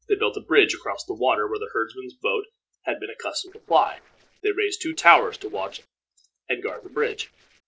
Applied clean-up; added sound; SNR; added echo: neural separator model SepFormer DNS4.